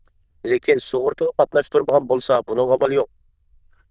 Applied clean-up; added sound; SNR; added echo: neural diffusion model UNIVERSE++.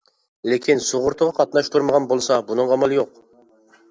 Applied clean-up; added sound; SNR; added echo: none; none; none; none.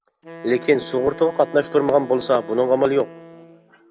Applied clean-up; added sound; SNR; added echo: none; Wind instrument, woodwind instrument; 18 dB; none.